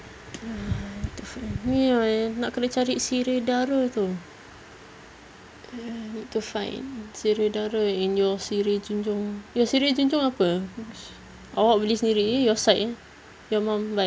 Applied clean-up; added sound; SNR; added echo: none; none; none; none.